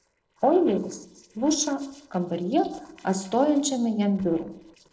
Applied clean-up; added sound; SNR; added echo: neural separator model SepFormer DNS4.